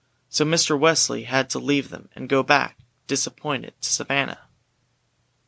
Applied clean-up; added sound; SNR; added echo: none; none; none; none.